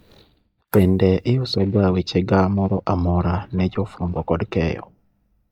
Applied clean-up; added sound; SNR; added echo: neural mask model DeepFilterNet 3.